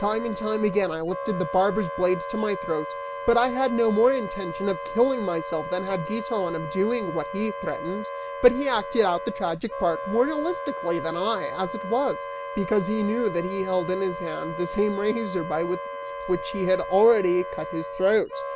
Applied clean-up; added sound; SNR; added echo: none; Wind instrument, woodwind instrument; 8 dB; none.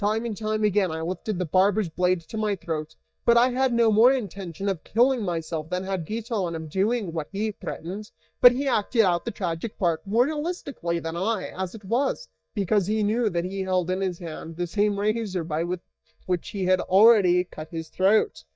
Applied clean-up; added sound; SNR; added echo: neural mask model DeepFilterNet 3.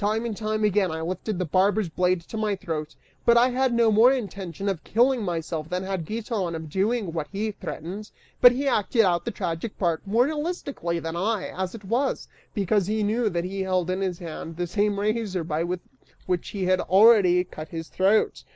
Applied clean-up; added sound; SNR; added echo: none; none; none; none.